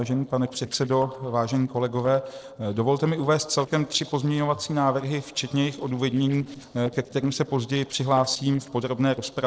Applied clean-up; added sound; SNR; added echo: neural separator model SepFormer DNS4.